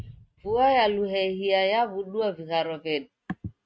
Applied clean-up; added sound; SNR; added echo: neural mask model RNNoise.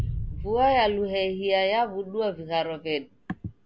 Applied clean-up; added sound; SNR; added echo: none; Boom; 11 dB; none.